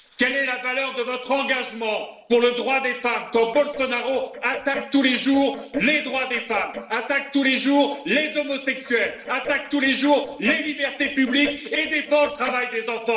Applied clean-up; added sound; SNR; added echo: neural separator model SepFormer DNS4.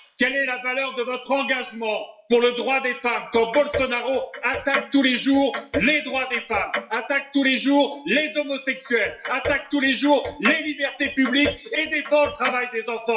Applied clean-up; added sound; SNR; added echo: classical method WPE with log-MMSE.